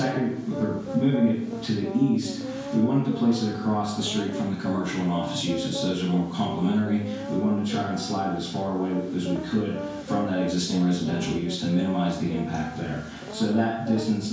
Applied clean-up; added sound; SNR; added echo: none; Brass instrument; 10 dB; reverberation time 0.5 s.